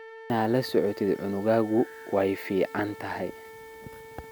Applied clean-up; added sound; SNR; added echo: none; Wind instrument, woodwind instrument; 17 dB; none.